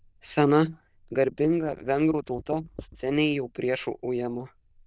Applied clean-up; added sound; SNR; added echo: neural diffusion model UNIVERSE++.